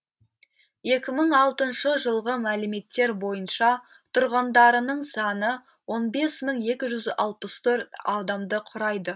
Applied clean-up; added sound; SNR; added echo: none; none; none; none.